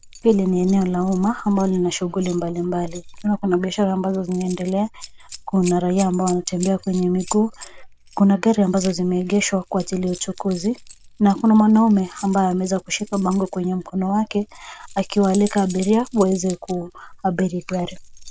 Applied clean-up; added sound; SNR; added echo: none; Keys jangling; 18 dB; none.